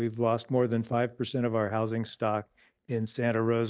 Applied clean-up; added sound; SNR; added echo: neural mask model DeepFilterNet 3.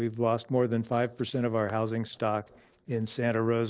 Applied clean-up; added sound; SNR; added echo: neural separator model SepFormer DNS4.